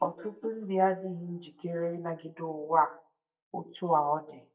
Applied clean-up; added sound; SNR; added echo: neural mask model DeepFilterNet 3.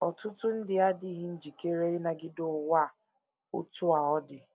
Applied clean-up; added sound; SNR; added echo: none; none; none; none.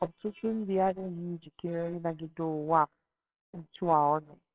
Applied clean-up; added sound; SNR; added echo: neural separator model SepFormer WHAMR!.